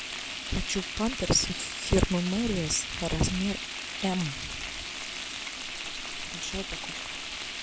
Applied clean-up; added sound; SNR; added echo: none; Frying (food); 5 dB; none.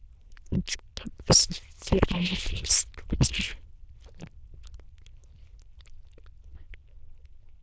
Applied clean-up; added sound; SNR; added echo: neural diffusion model UNIVERSE++.